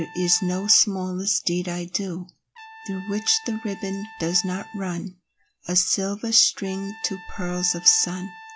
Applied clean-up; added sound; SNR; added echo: none; Trumpet; 19 dB; none.